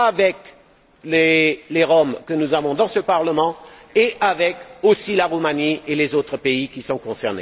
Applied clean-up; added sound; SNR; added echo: none; none; none; none.